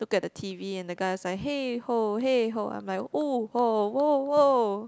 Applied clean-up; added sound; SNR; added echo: none; none; none; none.